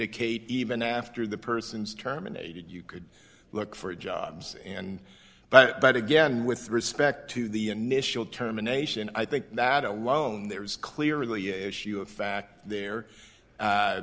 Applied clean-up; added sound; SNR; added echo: none; none; none; none.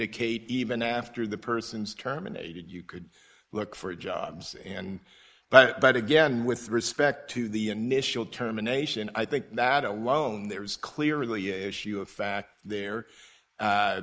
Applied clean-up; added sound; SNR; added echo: neural mask model Resemble Enhance denoiser.